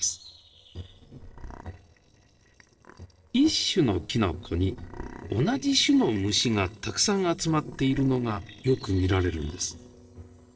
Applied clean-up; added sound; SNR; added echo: neural separator model SepFormer DNS4.